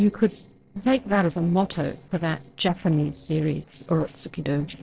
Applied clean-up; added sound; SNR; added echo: neural separator model SepFormer DNS4.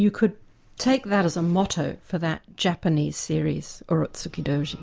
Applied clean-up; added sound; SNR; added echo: none; none; none; none.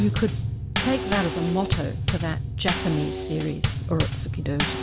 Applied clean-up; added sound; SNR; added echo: none; Bass drum / Snare drum / Drum kit; 0 dB; none.